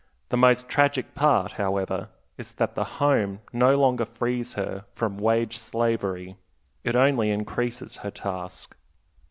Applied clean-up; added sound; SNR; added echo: none; none; none; none.